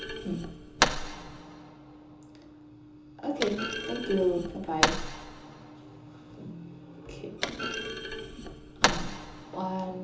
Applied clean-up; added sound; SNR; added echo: none; Thump, thud; -2 dB; reverberation time 0.6 s.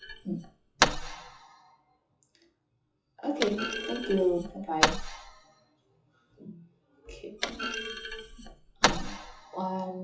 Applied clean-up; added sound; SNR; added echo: classical method WPE with log-MMSE.